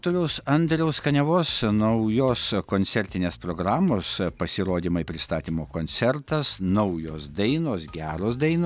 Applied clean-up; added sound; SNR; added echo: none; none; none; none.